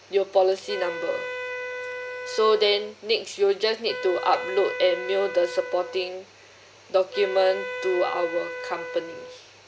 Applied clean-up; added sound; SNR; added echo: none; Wind instrument, woodwind instrument; 9 dB; none.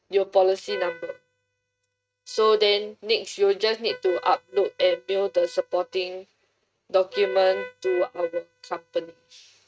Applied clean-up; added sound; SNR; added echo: neural mask model RNNoise.